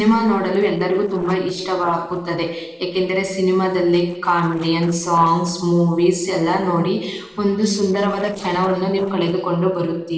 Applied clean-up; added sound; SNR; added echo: neural separator model SepFormer DNS4.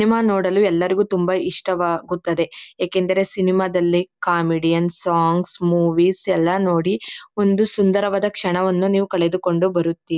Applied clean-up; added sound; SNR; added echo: none; none; none; none.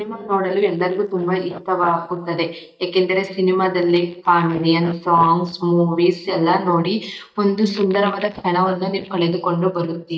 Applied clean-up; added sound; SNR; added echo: neural mask model DeepFilterNet 3.